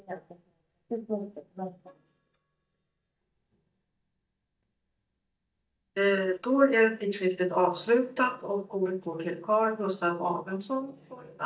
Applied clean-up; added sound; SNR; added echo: neural mask model DeepFilterNet 3.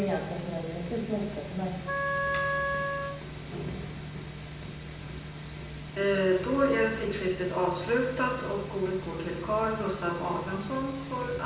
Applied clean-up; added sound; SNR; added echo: none; Wind instrument, woodwind instrument; 2 dB; reverberation time 0.9 s.